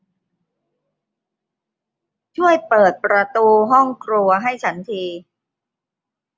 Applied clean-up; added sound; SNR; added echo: none; none; none; none.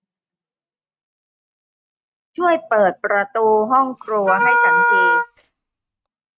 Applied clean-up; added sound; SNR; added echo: neural mask model RNNoise.